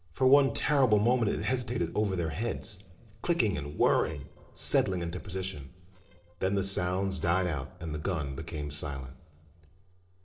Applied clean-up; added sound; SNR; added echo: neural separator model SepFormer DNS4.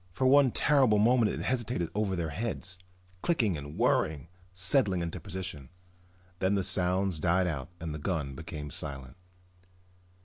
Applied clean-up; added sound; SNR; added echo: none; none; none; none.